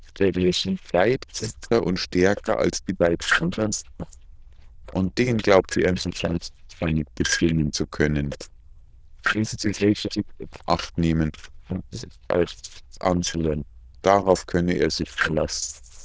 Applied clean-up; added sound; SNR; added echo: neural diffusion model UNIVERSE++.